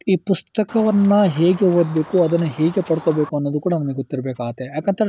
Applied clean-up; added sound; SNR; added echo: none; Chicken, rooster; 19 dB; none.